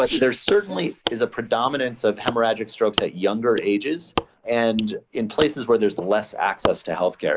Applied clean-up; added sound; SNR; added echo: neural mask model Resemble Enhance denoiser.